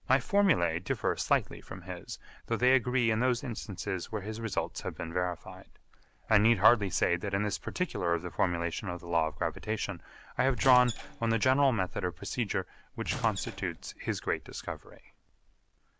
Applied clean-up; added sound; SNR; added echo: none; Squeak / Wood; 12 dB; none.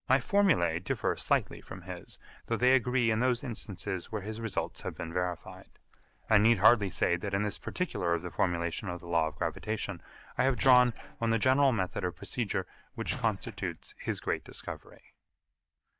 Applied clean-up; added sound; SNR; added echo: neural mask model DeepFilterNet 3.